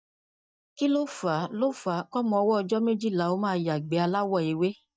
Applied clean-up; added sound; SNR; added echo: neural mask model DeepFilterNet 3.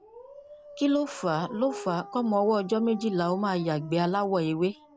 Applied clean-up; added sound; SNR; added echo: none; Dog; 17 dB; none.